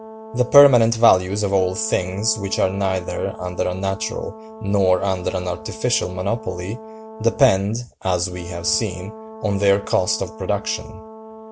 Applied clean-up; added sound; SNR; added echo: none; Brass instrument; 16 dB; none.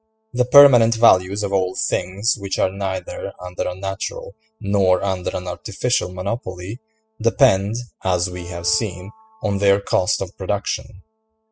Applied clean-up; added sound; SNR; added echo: classical method spectral subtraction.